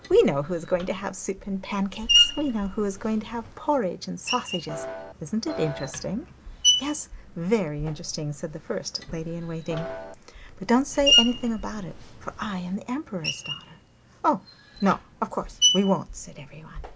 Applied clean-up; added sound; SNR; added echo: none; Screech + Piano; 2 dB; none.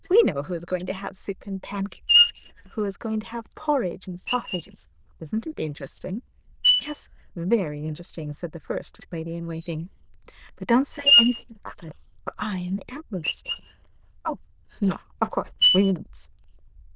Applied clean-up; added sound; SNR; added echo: neural diffusion model UNIVERSE++.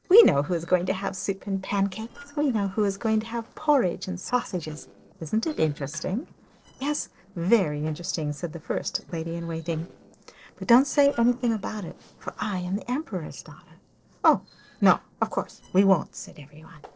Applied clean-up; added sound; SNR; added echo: neural separator model SepFormer DNS4.